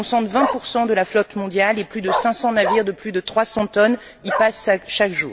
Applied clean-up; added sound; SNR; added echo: none; Bark; 9 dB; none.